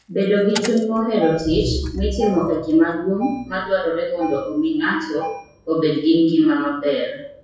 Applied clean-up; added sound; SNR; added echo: classical method WPE with log-MMSE.